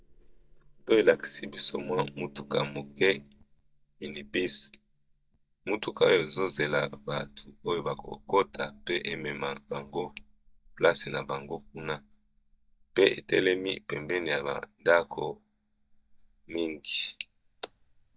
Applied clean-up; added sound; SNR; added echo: neural mask model DeepFilterNet 3.